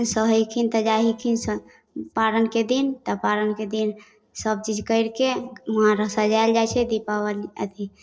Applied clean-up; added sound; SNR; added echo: neural separator model SepFormer DNS4.